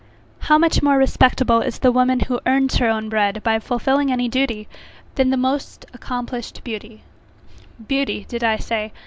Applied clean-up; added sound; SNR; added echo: none; none; none; none.